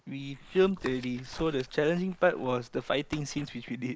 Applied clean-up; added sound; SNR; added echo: neural mask model Resemble Enhance denoiser.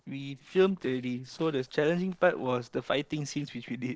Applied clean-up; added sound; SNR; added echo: neural separator model SepFormer DNS4.